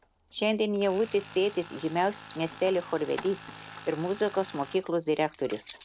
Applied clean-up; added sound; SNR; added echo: none; Keys jangling + Tools; 15 dB; none.